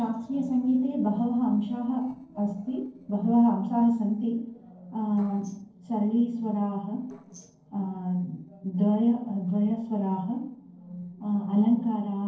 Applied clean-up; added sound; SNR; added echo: neural separator model SepFormer DNS4.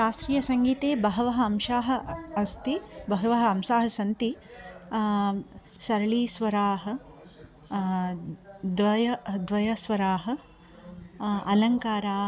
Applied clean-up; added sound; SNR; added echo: none; none; none; none.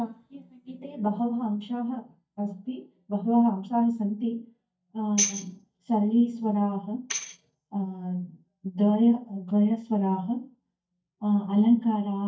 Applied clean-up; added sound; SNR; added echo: neural mask model DeepFilterNet 3.